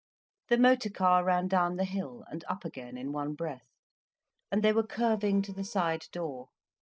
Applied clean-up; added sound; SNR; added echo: neural separator model SepFormer DNS4.